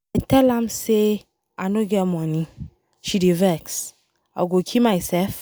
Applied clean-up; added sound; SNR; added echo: none; none; none; none.